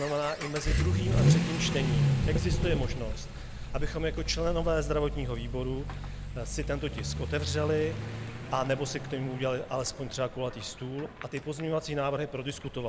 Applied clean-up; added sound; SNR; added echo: none; Accelerating, revving, vroom / Vehicle; -1 dB; none.